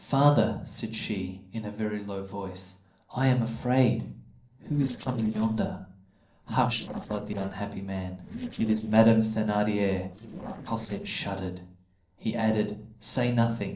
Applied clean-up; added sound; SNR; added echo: neural separator model SepFormer DNS4.